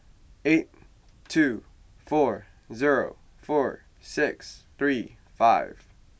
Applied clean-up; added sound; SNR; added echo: none; none; none; none.